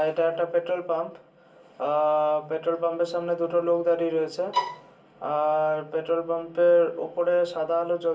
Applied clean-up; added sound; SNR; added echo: none; Bowed string instrument; 4 dB; reverberation time 0.2 s.